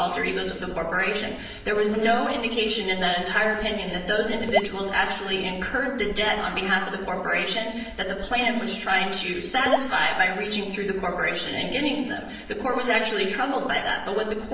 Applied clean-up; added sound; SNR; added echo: none; Raindrop / Drip; 3 dB; reverberation time 0.8 s.